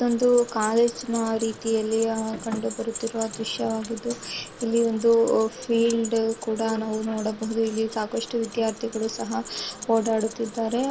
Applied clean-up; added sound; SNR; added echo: none; Keys jangling; 16 dB; none.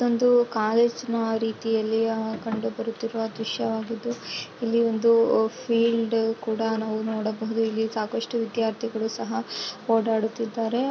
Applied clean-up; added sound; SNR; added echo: none; none; none; none.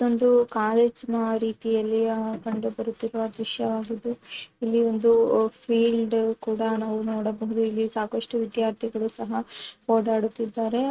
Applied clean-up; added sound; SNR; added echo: neural mask model RNNoise.